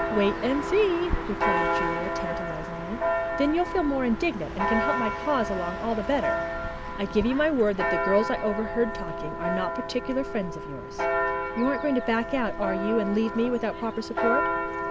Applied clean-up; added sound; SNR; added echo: none; Church bell; 2 dB; none.